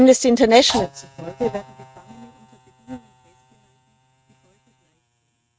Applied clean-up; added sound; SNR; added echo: neural mask model RNNoise.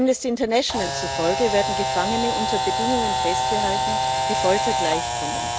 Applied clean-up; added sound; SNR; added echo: none; Camera; -1 dB; none.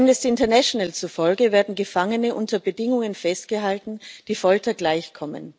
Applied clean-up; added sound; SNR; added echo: none; none; none; none.